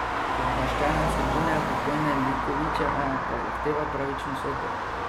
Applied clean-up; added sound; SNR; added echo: none; Traffic noise, roadway noise; -4 dB; none.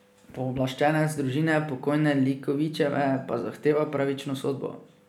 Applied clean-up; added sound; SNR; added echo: none; none; none; none.